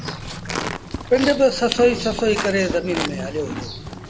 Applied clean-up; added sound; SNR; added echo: none; Livestock, farm animals, working animals; 9 dB; none.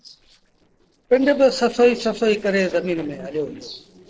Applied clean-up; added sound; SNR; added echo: neural separator model SepFormer DNS4.